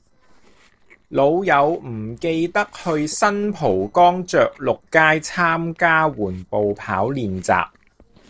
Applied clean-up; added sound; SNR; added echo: neural separator model SepFormer DNS4.